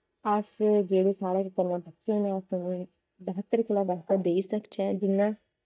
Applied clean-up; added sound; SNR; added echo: neural mask model DeepFilterNet 3.